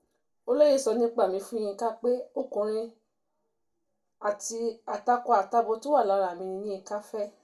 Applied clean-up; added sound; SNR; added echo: none; none; none; reverberation time 0.2 s.